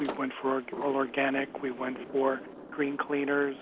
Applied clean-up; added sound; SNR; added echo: none; Sliding door; 12 dB; none.